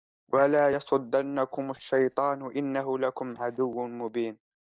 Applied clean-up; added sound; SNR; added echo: neural mask model DeepFilterNet 3.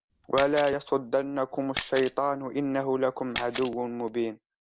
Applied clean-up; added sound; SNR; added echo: none; Camera; 12 dB; none.